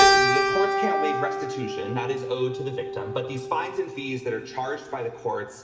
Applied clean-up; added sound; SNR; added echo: none; Keyboard (musical); -3 dB; reverberation time 2.8 s.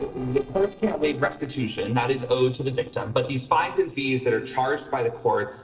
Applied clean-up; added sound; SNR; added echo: neural separator model SepFormer DNS4.